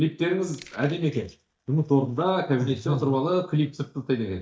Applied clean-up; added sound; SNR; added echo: neural mask model DeepFilterNet 3.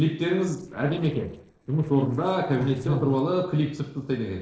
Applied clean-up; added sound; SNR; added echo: neural separator model SepFormer DNS4.